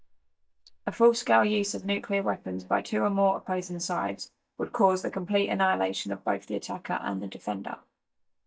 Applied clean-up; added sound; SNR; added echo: neural mask model DeepFilterNet 3.